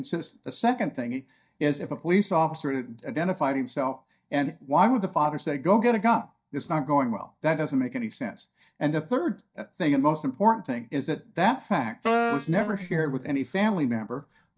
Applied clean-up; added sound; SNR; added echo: neural mask model DeepFilterNet 3.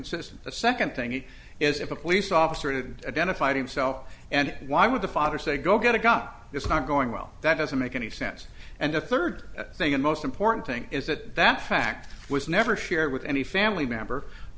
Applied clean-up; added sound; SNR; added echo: none; none; none; none.